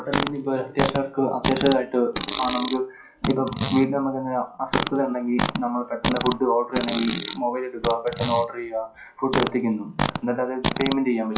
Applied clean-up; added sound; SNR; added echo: classical method WPE with log-MMSE.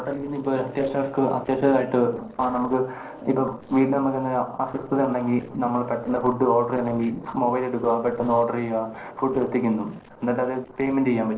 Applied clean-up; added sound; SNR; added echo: neural separator model SepFormer DNS4.